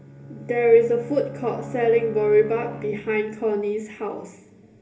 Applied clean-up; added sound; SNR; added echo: none; Bowed string instrument; 16 dB; reverberation time 0.3 s.